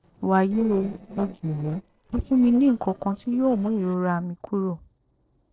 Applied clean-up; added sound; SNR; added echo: neural separator model SepFormer DNS4.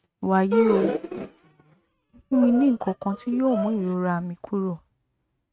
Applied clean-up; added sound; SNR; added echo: neural mask model RNNoise.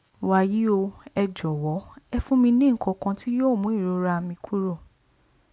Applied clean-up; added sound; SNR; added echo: none; none; none; none.